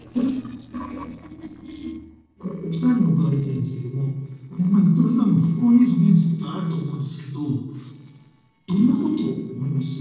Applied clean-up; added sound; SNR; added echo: neural separator model SepFormer DNS4.